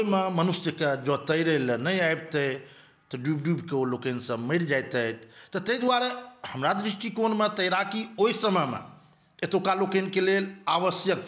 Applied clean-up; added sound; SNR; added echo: none; none; none; none.